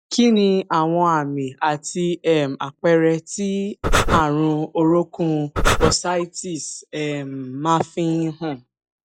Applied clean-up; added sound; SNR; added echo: classical method log-MMSE.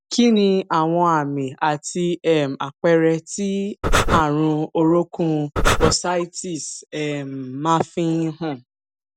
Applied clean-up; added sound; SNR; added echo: none; Breathing; -4 dB; none.